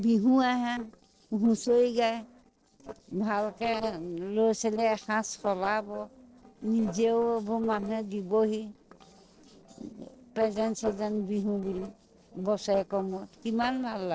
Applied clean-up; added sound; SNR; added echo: neural separator model SepFormer DNS4.